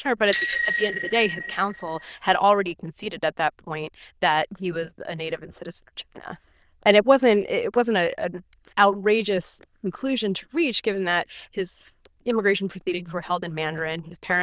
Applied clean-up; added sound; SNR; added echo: neural diffusion model UNIVERSE++.